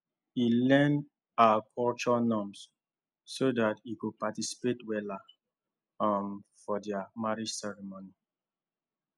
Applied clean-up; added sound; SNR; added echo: none; none; none; none.